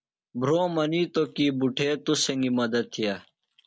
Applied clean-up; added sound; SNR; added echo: none; none; none; none.